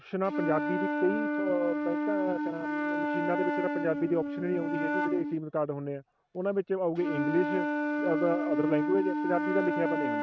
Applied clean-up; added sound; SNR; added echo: neural mask model RNNoise.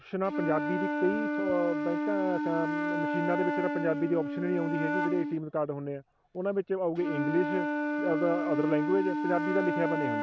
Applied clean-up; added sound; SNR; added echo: none; Wind instrument, woodwind instrument; 0 dB; none.